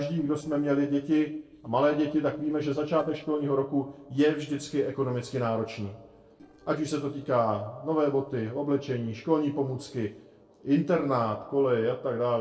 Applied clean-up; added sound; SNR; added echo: neural separator model SepFormer DNS4.